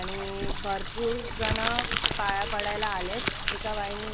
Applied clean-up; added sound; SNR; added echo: none; Water tap, faucet + Crumpling, crinkling; -3 dB; none.